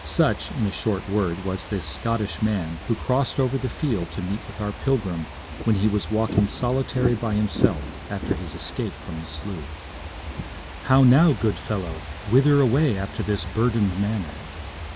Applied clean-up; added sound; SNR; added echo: none; Fireworks / Ocean; 9 dB; none.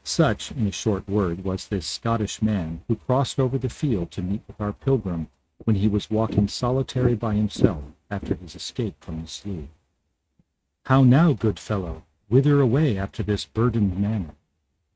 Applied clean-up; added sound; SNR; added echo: neural mask model RNNoise.